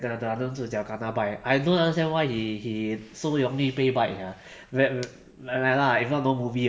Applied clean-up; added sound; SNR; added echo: none; none; none; none.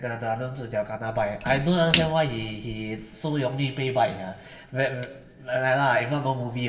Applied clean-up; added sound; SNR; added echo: none; Splash, splatter; 8 dB; reverberation time 1.8 s.